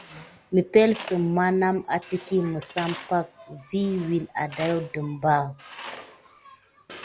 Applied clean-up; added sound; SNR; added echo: none; Tools; 17 dB; none.